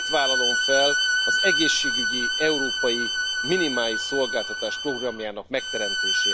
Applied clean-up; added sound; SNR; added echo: none; Bowed string instrument; -3 dB; none.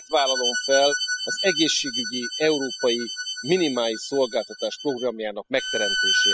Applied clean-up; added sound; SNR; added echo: classical method spectral subtraction.